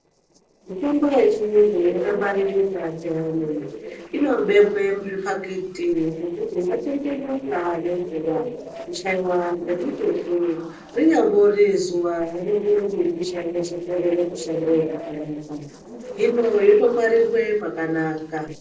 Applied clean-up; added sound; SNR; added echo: neural separator model SepFormer DNS4.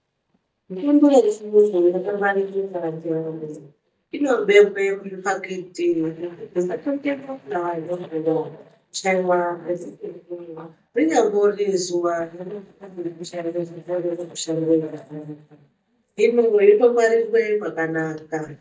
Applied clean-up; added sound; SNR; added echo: neural mask model DeepFilterNet 3.